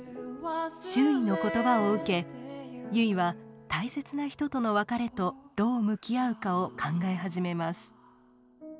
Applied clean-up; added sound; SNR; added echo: none; none; none; none.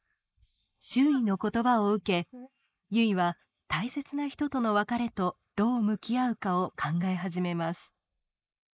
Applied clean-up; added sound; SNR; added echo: neural mask model Resemble Enhance denoiser.